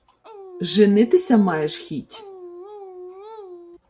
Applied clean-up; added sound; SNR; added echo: none; Dog; 17 dB; none.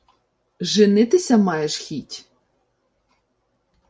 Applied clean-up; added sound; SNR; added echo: none; none; none; none.